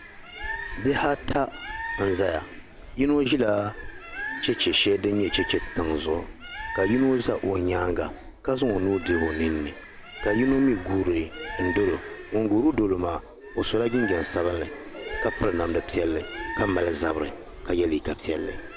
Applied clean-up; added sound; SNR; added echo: none; Bird; 11 dB; none.